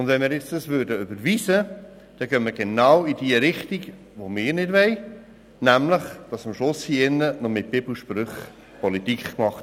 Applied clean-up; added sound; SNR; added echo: none; none; none; none.